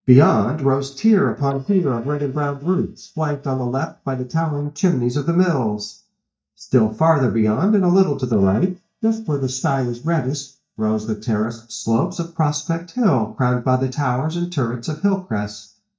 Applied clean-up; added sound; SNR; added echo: neural mask model DeepFilterNet 3.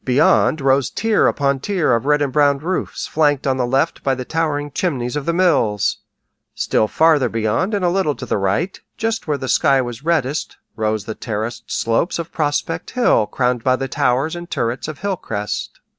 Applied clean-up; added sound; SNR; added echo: none; none; none; none.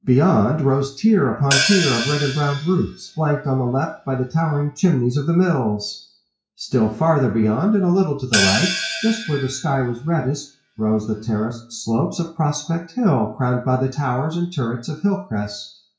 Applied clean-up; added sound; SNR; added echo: classical method WPE with log-MMSE.